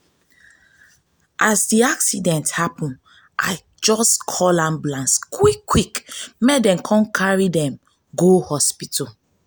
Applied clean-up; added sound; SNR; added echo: none; none; none; none.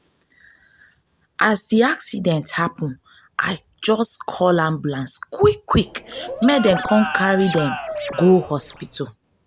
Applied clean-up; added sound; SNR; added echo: none; Scratching (performance technique) + Dog; 9 dB; none.